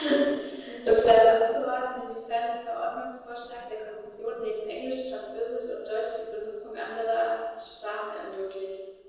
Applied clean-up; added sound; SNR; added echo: neural separator model SepFormer DNS4.